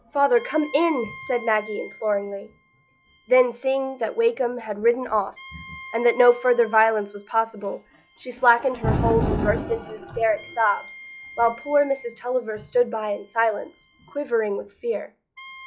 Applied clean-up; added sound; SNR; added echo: classical method log-MMSE.